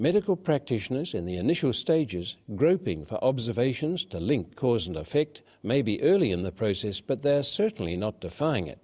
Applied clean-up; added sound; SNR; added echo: none; none; none; none.